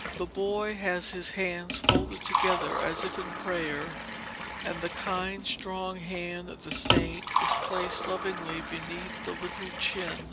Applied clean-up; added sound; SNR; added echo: none; Liquid; -1 dB; none.